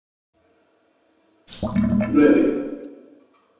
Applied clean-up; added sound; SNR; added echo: none; Sink (filling or washing) / Water; 1 dB; reverberation time 1.1 s.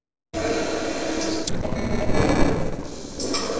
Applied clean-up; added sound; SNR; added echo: neural separator model SepFormer DNS4.